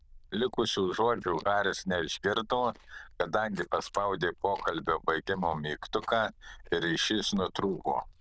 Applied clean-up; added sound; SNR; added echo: neural diffusion model UNIVERSE++.